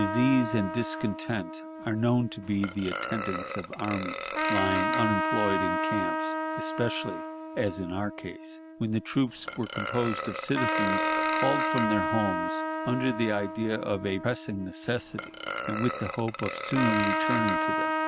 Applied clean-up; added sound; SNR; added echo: none; Burping, eructation + Trumpet; 1 dB; none.